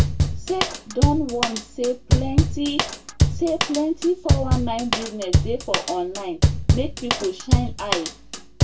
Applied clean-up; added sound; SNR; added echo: none; Drum / Drum kit; -4 dB; reverberation time 0.2 s.